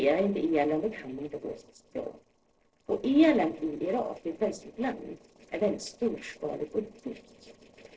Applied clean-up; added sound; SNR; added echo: neural separator model SepFormer DNS4.